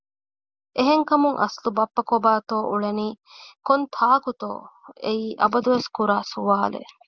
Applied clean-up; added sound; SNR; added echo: none; none; none; none.